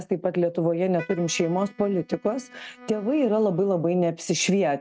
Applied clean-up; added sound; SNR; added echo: neural mask model RNNoise.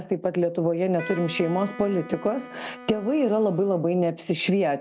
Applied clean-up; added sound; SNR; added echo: none; Wind instrument, woodwind instrument; 17 dB; none.